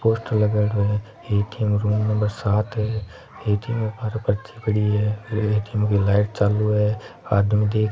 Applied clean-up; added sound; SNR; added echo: none; none; none; none.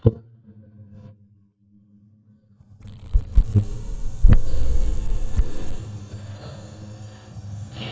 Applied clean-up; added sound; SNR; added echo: neural mask model DeepFilterNet 3.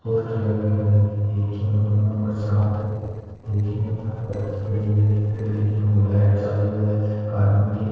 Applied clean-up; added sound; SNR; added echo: neural separator model SepFormer DNS4.